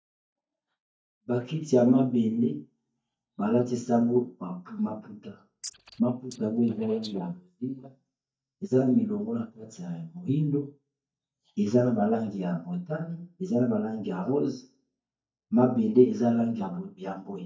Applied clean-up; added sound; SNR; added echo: neural mask model DeepFilterNet 3.